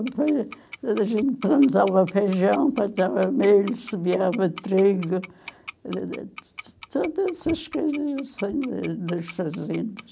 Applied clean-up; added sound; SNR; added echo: none; Tick-tock; 19 dB; none.